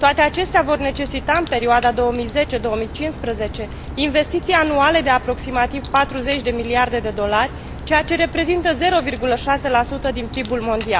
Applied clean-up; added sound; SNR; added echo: none; Crack; 11 dB; none.